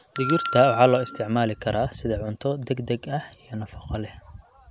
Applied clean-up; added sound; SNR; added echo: none; Bell; 8 dB; none.